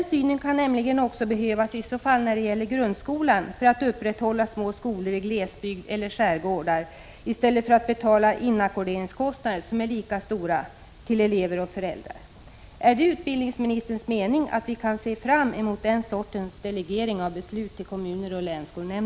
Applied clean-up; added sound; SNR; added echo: none; none; none; none.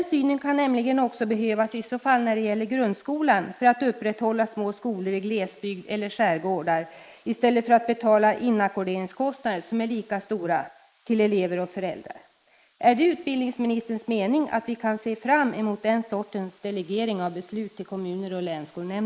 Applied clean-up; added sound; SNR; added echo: neural mask model Resemble Enhance denoiser.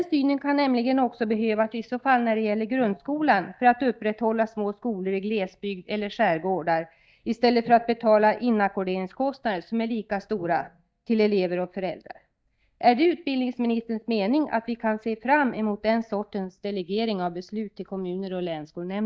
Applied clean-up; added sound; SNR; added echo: neural mask model DeepFilterNet 3.